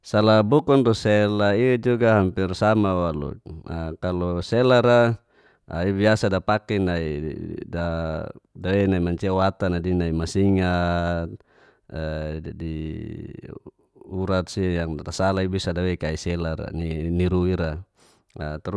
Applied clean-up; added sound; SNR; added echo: none; none; none; none.